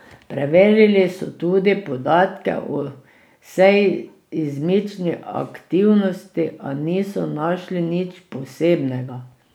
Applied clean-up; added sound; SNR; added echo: none; none; none; none.